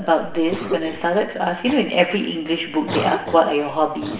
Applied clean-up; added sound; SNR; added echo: none; Cough; 12 dB; reverberation time 0.8 s.